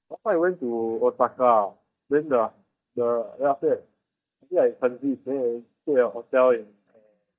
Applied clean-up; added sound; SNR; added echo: neural mask model DeepFilterNet 3.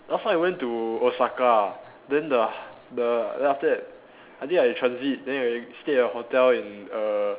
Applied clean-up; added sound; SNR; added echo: none; none; none; none.